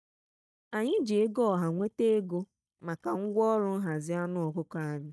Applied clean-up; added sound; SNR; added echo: neural mask model DeepFilterNet 3.